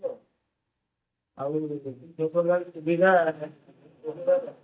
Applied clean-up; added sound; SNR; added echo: neural mask model DeepFilterNet 3.